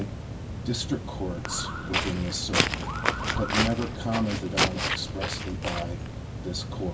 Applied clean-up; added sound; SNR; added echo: none; Walk, footsteps; -2 dB; reverberation time 0.2 s.